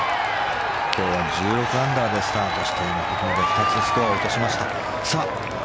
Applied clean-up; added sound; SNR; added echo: none; Applause / Crowd / Cheering; 6 dB; none.